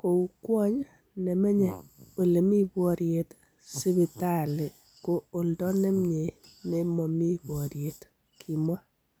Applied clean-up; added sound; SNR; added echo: none; none; none; none.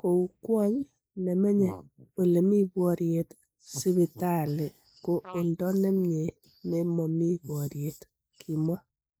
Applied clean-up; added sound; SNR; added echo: neural mask model Resemble Enhance denoiser.